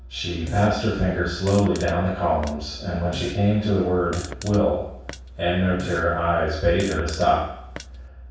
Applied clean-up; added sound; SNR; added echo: none; Fart; 18 dB; reverberation time 0.7 s.